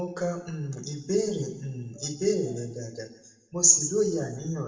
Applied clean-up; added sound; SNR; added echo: none; none; none; reverberation time 0.8 s.